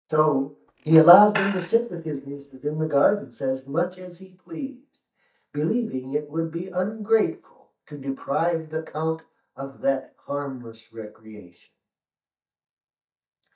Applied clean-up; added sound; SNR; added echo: neural mask model DeepFilterNet 3.